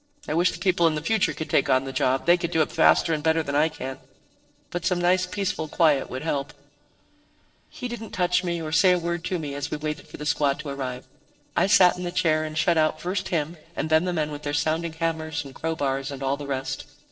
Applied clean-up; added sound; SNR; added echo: neural separator model SepFormer DNS4.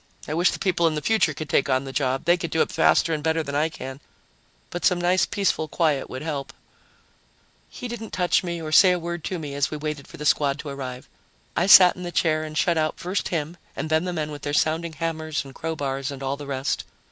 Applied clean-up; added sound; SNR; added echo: none; none; none; none.